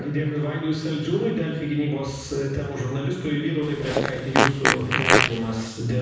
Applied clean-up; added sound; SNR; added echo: none; Fart; -3 dB; reverberation time 1.1 s.